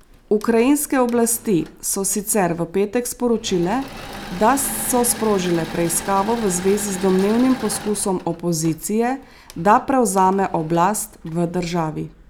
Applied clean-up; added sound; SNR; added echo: none; Engine / Mechanisms; 16 dB; none.